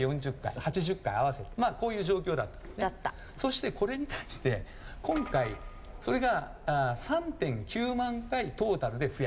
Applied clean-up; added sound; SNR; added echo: none; Wind; 15 dB; none.